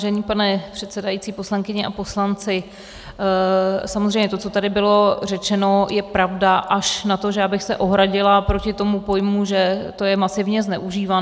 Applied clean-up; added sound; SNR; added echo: none; none; none; none.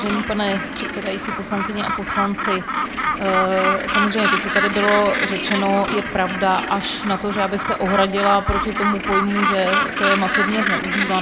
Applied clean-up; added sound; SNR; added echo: none; Gull, seagull; 1 dB; none.